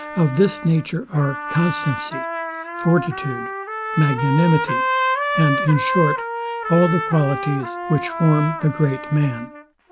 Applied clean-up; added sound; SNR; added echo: none; Trumpet; 5 dB; none.